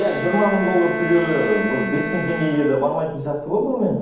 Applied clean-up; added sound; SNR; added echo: none; Bowed string instrument; 8 dB; reverberation time 1.2 s.